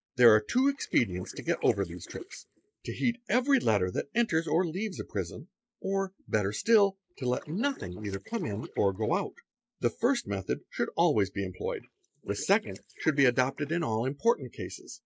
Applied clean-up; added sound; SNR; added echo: neural mask model Resemble Enhance denoiser.